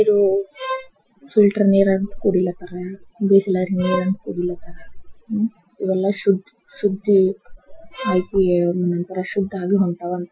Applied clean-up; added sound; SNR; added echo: classical method Wiener filter.